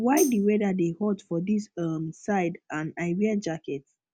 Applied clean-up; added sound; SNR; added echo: none; Tambourine; 14 dB; none.